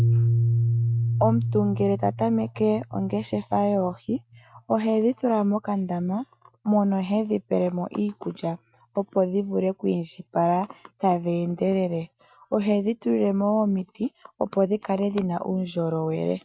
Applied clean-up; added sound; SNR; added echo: neural mask model RNNoise.